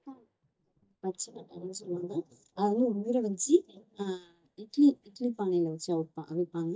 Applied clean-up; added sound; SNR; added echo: neural mask model DeepFilterNet 3.